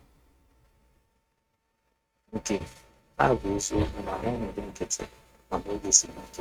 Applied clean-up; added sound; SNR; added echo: neural mask model RNNoise.